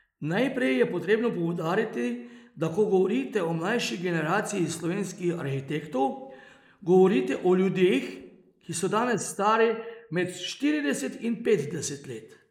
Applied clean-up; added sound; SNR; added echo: neural mask model Resemble Enhance denoiser.